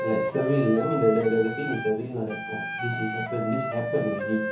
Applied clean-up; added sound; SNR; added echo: none; Wind instrument, woodwind instrument; 5 dB; reverberation time 0.7 s.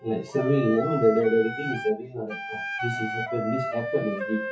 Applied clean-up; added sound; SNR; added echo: classical method WPE with log-MMSE.